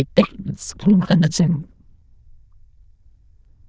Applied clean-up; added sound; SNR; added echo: neural diffusion model UNIVERSE++.